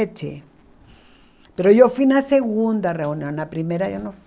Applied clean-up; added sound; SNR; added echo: none; none; none; none.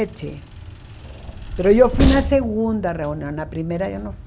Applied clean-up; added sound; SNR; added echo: none; Train; 5 dB; none.